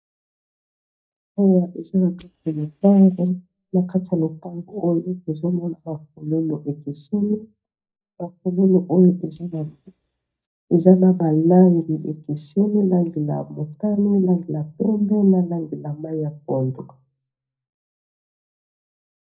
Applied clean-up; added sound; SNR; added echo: neural mask model DeepFilterNet 3.